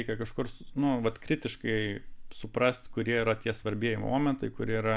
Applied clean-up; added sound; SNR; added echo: none; none; none; none.